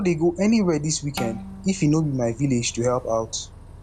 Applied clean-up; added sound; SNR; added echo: none; Bowed string instrument + Bus; 15 dB; none.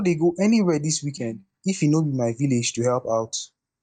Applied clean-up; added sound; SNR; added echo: neural mask model DeepFilterNet 3.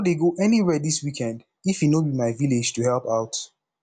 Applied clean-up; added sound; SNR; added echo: none; none; none; none.